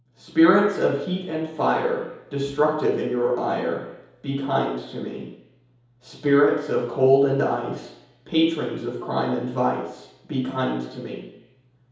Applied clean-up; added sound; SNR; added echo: none; none; none; reverberation time 2.2 s.